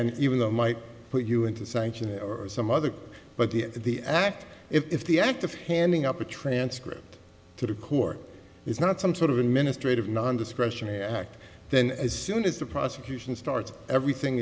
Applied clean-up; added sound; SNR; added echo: none; none; none; none.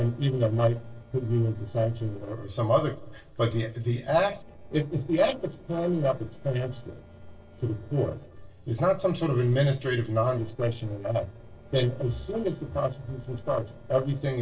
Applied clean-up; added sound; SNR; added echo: neural separator model SepFormer DNS4.